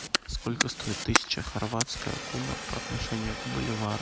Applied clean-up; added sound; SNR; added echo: none; Fire; 1 dB; none.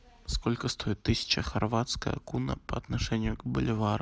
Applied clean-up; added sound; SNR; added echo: none; none; none; none.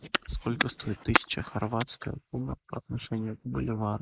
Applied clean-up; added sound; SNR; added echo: neural mask model Resemble Enhance denoiser.